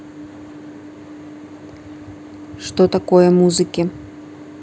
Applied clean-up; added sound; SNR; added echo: none; none; none; none.